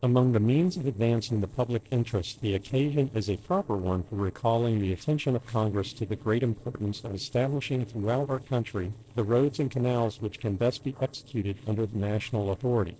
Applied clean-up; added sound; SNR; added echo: neural separator model SepFormer DNS4.